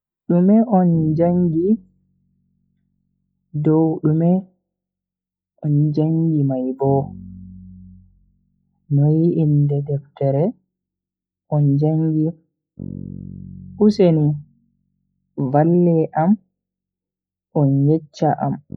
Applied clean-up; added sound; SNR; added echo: classical method log-MMSE.